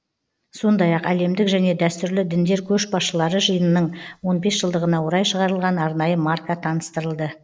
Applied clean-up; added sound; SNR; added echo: neural mask model Resemble Enhance denoiser.